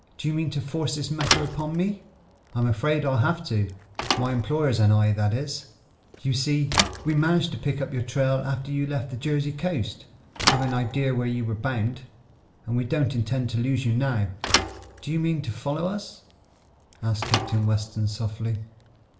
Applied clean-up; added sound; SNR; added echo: none; Thump, thud / Bicycle; 8 dB; reverberation time 0.4 s.